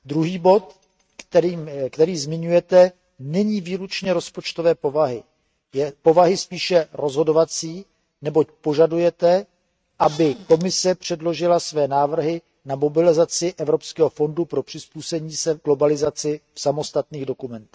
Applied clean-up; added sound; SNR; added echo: neural mask model RNNoise.